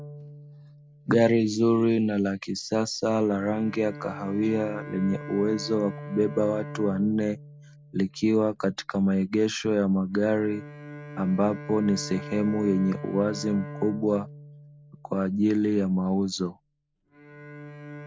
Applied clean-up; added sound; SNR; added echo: none; Bowed string instrument; 15 dB; none.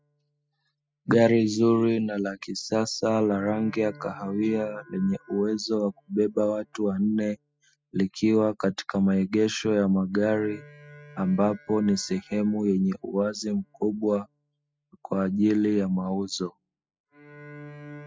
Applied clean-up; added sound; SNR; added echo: classical method spectral subtraction.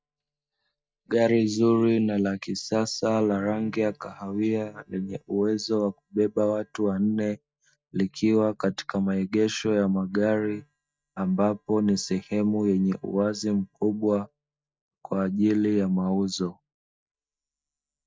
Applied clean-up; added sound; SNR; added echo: neural mask model DeepFilterNet 3.